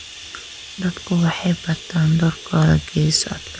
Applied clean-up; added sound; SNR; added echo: none; Bathtub (filling or washing); 17 dB; none.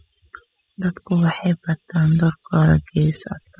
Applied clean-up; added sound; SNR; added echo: classical method spectral subtraction.